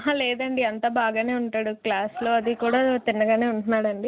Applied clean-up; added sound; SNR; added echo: none; none; none; none.